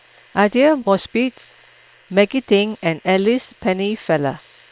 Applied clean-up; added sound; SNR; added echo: neural separator model SepFormer WHAM!.